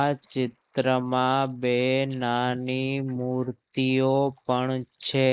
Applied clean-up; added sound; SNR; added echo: neural mask model Resemble Enhance denoiser.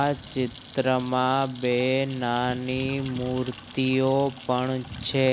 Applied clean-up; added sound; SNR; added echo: none; Sink (filling or washing) / Water tap, faucet / Splash, splatter; 20 dB; none.